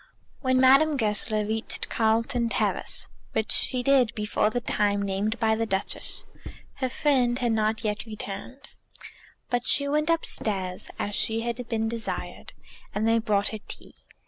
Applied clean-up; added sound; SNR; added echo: none; Drawer open or close; 12 dB; none.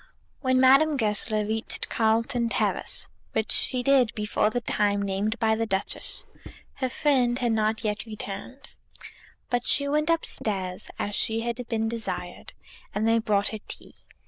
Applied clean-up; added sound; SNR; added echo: neural diffusion model UNIVERSE++.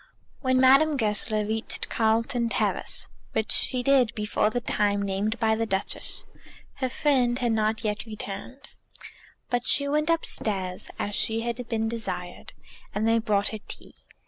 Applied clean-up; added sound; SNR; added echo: neural mask model Resemble Enhance denoiser.